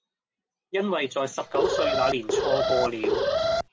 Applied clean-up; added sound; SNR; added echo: none; Alarm; -4 dB; none.